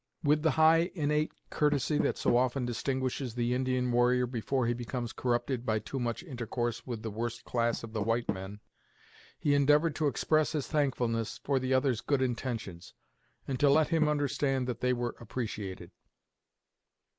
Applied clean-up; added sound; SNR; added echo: neural mask model Resemble Enhance denoiser.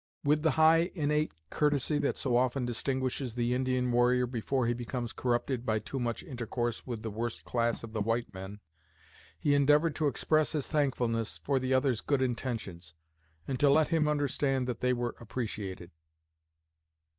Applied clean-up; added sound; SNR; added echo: neural mask model DeepFilterNet 3.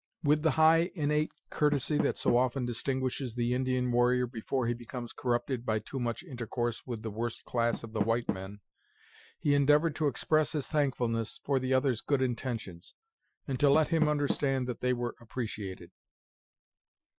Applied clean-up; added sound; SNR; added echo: classical method Wiener filter.